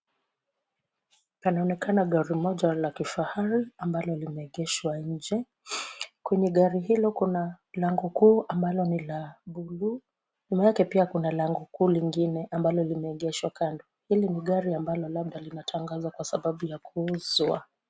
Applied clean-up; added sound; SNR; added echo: none; none; none; none.